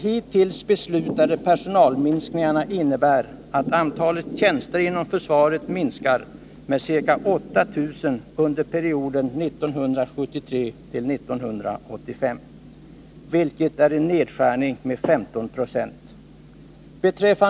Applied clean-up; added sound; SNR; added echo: none; Thunder / Rain; 16 dB; none.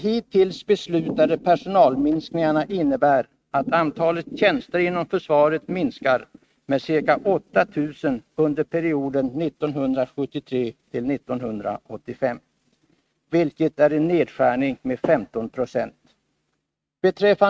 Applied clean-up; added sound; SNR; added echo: neural mask model RNNoise.